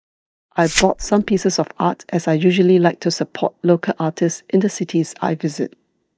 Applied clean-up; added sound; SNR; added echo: neural mask model DeepFilterNet 3.